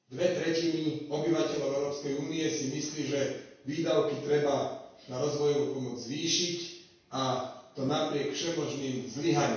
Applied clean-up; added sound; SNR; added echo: none; none; none; reverberation time 0.6 s.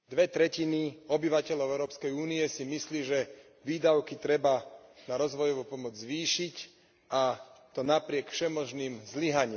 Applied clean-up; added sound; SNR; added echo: none; none; none; none.